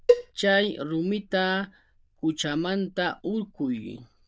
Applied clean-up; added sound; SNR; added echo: neural diffusion model UNIVERSE++.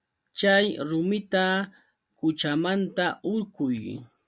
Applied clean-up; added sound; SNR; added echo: none; none; none; none.